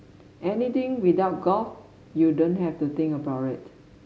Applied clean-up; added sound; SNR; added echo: none; none; none; none.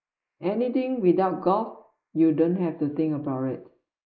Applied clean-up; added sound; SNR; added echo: neural mask model Resemble Enhance denoiser.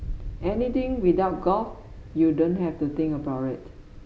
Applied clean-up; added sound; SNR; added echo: none; Wind; 12 dB; none.